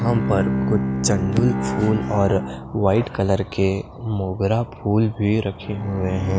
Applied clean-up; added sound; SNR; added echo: none; Bowed string instrument; 5 dB; none.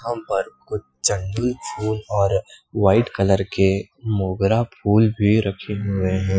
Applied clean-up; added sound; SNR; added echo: classical method Wiener filter.